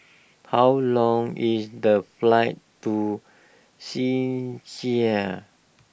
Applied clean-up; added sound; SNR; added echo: none; none; none; none.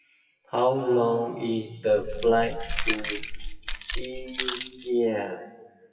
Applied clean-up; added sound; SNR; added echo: classical method WPE with log-MMSE.